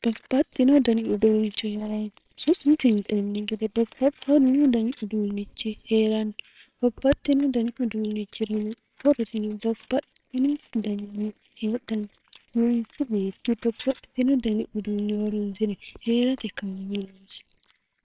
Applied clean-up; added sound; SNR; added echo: neural separator model SepFormer WHAMR!.